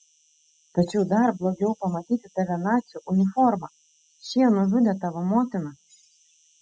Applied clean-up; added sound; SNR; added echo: classical method spectral subtraction.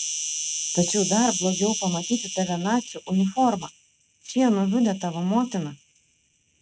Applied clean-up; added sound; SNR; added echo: neural mask model RNNoise.